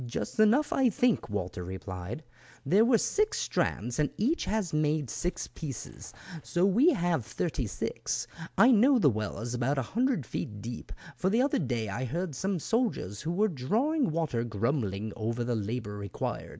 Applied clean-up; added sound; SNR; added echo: none; none; none; none.